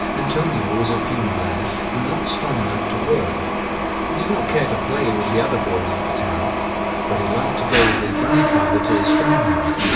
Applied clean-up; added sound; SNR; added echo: none; Mechanisms; -4 dB; reverberation time 0.7 s.